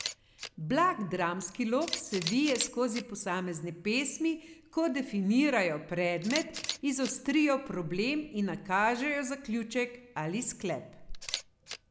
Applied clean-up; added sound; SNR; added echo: none; Camera; 13 dB; none.